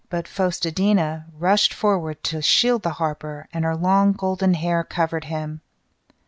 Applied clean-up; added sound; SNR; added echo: none; none; none; none.